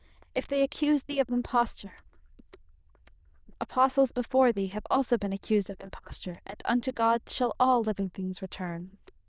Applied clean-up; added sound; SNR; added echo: neural diffusion model UNIVERSE++.